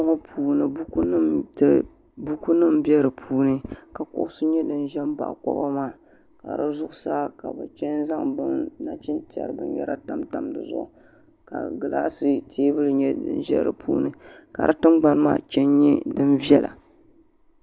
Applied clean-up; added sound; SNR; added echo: none; none; none; none.